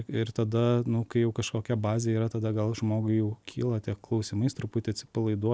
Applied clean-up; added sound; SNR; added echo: none; none; none; none.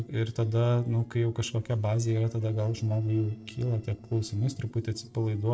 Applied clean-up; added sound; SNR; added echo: neural separator model SepFormer DNS4.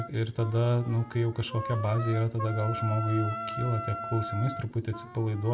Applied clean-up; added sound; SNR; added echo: none; Wind instrument, woodwind instrument; 10 dB; reverberation time 1.3 s.